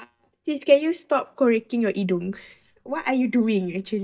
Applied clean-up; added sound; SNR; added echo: neural mask model DeepFilterNet 3.